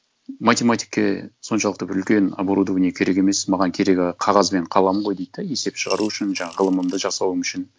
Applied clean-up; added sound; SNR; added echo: none; Coin (dropping) / Glass; 19 dB; none.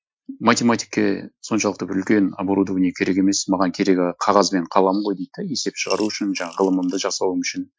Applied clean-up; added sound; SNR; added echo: classical method Wiener filter.